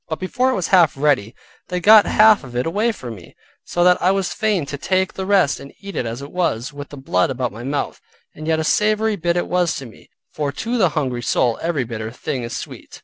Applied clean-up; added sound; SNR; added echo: none; Bowed string instrument; 14 dB; none.